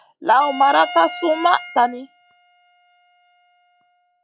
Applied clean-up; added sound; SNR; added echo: classical method log-MMSE.